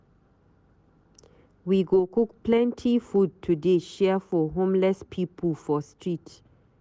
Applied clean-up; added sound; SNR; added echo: none; none; none; none.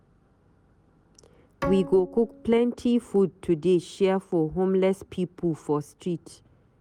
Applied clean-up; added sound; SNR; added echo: none; Bowed string instrument; 13 dB; none.